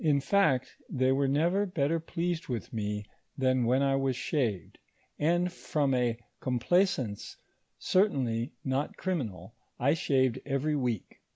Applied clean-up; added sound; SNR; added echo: none; none; none; none.